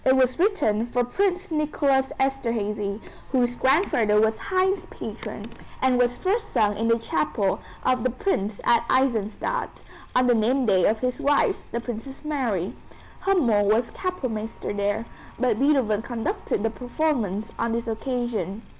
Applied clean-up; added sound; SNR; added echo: none; none; none; none.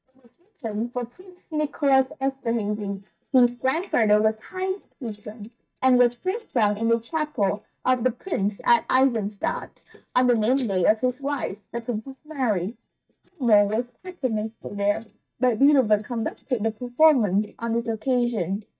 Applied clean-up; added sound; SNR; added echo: neural mask model DeepFilterNet 3.